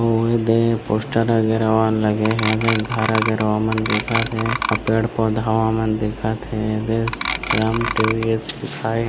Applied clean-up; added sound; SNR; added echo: none; Clock; 4 dB; none.